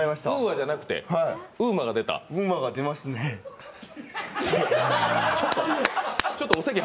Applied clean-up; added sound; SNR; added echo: none; none; none; none.